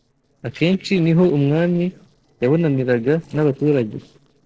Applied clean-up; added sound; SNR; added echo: neural separator model SepFormer DNS4.